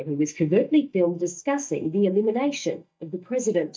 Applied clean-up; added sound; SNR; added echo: neural mask model DeepFilterNet 3.